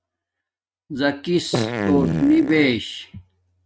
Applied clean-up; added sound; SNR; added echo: neural mask model RNNoise.